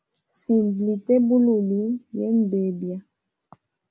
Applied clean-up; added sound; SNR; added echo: none; none; none; none.